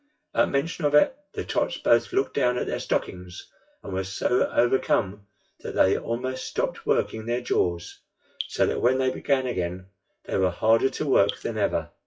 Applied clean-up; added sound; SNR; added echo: classical method WPE with log-MMSE.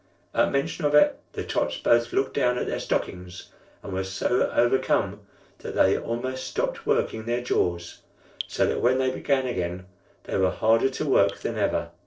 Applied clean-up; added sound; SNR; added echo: neural separator model SepFormer DNS4.